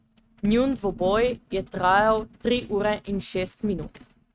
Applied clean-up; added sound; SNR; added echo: neural mask model RNNoise.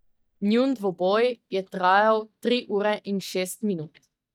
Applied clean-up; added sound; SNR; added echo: neural mask model DeepFilterNet 3.